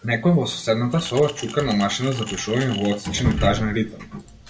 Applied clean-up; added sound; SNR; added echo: none; Glass; 15 dB; reverberation time 1.3 s.